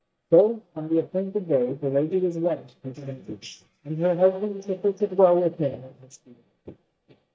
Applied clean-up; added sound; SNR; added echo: neural mask model DeepFilterNet 3.